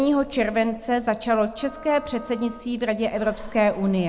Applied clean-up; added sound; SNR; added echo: none; Purr + Wind instrument, woodwind instrument; 20 dB; none.